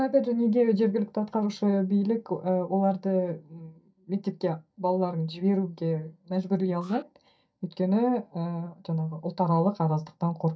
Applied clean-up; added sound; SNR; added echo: neural mask model DeepFilterNet 3.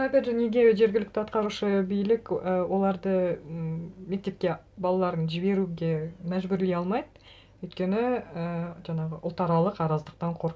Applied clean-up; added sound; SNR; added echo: none; none; none; none.